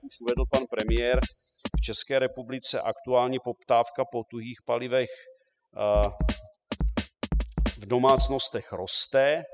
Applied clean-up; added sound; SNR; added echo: classical method spectral subtraction.